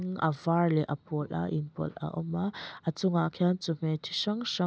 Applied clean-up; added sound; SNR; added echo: none; none; none; none.